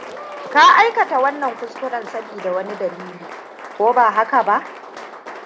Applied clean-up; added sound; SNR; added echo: none; Applause; 15 dB; none.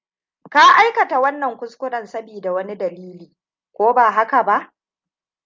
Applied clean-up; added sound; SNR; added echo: none; none; none; none.